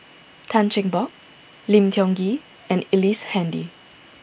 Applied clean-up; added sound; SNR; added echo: none; none; none; none.